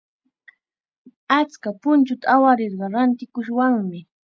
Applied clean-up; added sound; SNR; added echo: none; none; none; none.